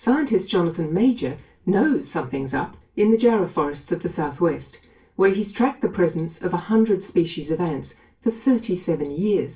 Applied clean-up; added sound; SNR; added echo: none; none; none; reverberation time 0.2 s.